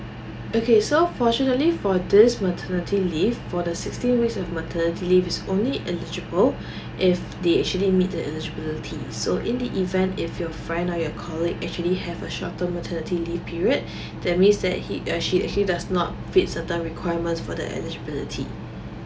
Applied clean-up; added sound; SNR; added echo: none; none; none; none.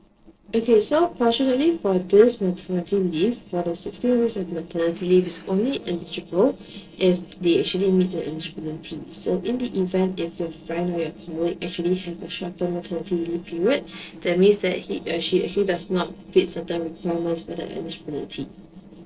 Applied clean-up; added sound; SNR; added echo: neural separator model SepFormer DNS4.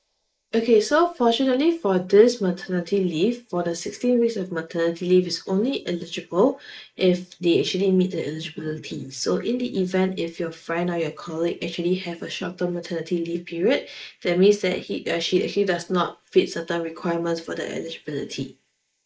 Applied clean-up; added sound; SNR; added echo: neural mask model Resemble Enhance denoiser.